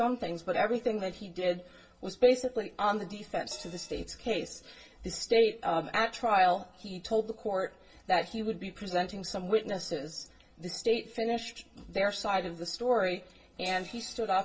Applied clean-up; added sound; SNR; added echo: none; Crash cymbal; 18 dB; reverberation time 0.2 s.